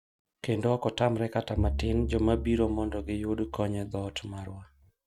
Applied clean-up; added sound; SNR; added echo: neural mask model RNNoise.